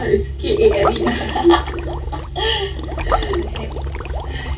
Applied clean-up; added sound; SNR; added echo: none; Liquid; 8 dB; reverberation time 0.1 s.